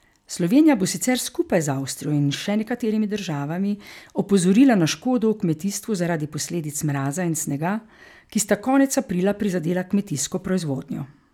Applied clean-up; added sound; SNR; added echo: none; none; none; none.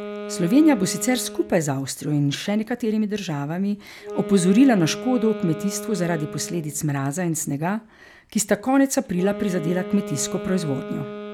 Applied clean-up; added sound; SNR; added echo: none; Wind instrument, woodwind instrument; 12 dB; none.